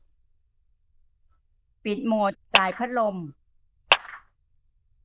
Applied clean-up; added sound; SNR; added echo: neural diffusion model UNIVERSE++.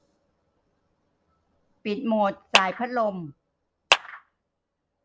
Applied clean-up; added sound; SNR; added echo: none; Clapping; -3 dB; none.